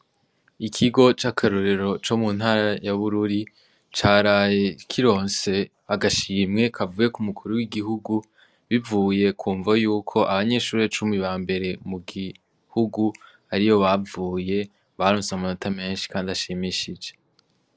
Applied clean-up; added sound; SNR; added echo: none; none; none; none.